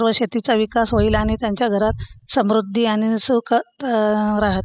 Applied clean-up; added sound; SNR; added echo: classical method spectral subtraction.